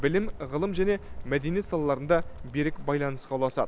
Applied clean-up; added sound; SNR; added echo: none; Boiling; 9 dB; none.